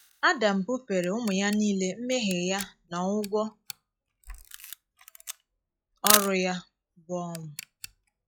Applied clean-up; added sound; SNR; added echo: classical method log-MMSE.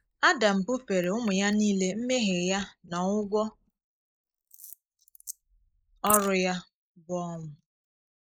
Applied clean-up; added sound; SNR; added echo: neural mask model Resemble Enhance denoiser.